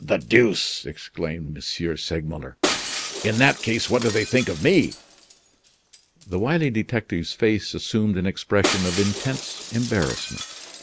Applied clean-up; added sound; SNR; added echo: none; Shatter; 9 dB; none.